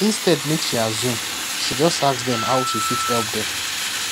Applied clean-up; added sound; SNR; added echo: none; Wind instrument, woodwind instrument + Fire; 2 dB; none.